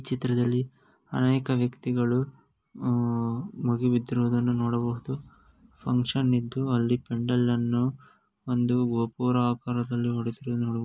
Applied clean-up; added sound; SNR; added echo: none; none; none; none.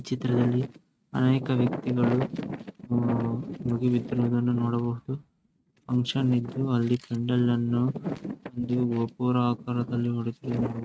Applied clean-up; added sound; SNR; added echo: neural mask model RNNoise.